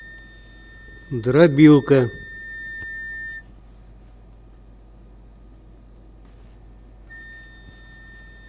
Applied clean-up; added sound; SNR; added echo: none; Wind instrument, woodwind instrument; 18 dB; none.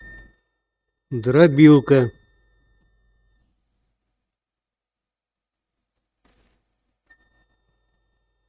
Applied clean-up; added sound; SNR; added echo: neural mask model RNNoise.